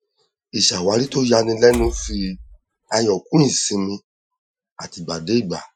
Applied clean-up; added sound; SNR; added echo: classical method Wiener filter.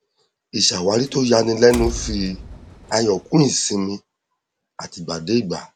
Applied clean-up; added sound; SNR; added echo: none; Door; 12 dB; none.